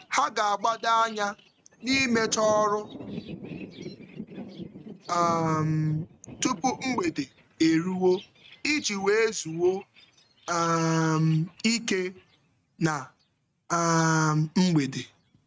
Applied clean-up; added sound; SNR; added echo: neural mask model RNNoise.